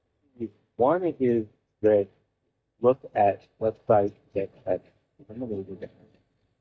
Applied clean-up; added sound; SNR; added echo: neural mask model DeepFilterNet 3.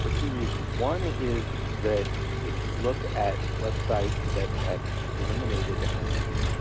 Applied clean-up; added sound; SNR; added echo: none; Engine; -5 dB; none.